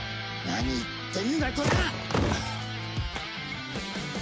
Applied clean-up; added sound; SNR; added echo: none; none; none; none.